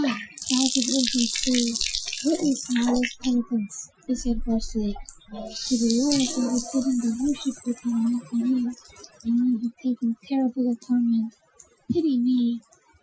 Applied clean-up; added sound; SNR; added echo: classical method Wiener filter.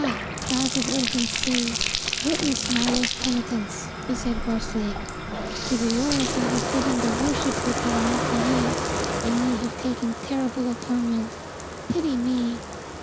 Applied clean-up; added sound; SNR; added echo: none; Bathtub (filling or washing); 1 dB; none.